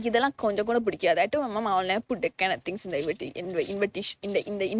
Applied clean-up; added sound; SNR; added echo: neural mask model RNNoise.